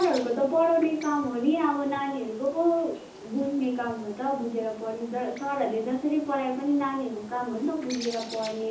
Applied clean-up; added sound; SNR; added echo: none; Bird; 18 dB; reverberation time 0.6 s.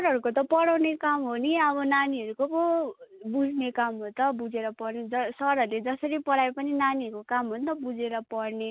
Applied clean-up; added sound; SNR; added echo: none; none; none; none.